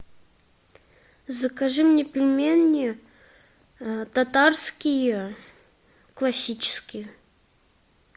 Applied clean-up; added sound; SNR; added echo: none; none; none; none.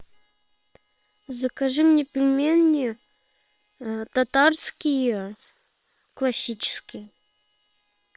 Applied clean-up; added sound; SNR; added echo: neural separator model SepFormer WHAM!.